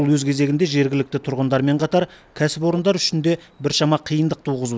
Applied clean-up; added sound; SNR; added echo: none; none; none; none.